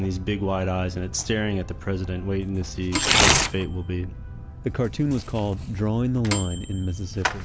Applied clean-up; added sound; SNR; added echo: none; Tearing + Microwave oven / Bell; 2 dB; none.